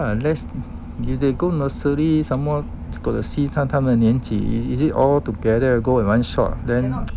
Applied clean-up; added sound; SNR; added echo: none; Engine / Boat, Water vehicle; 10 dB; none.